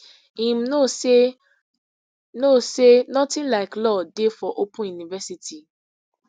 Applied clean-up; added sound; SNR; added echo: none; none; none; none.